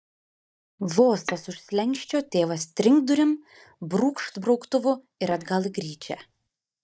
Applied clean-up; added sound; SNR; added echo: neural mask model DeepFilterNet 3.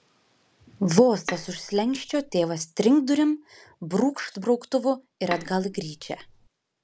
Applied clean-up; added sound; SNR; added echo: none; Bowed string instrument; 14 dB; none.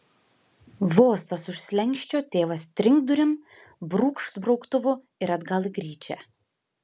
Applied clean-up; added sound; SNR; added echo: none; none; none; none.